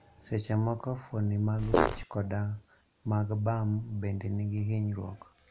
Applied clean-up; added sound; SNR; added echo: none; Fart; -4 dB; none.